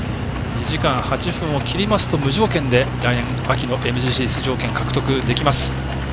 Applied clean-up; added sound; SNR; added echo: none; none; none; none.